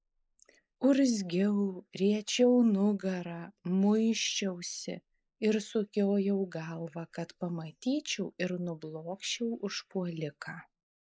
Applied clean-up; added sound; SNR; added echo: neural mask model Resemble Enhance denoiser.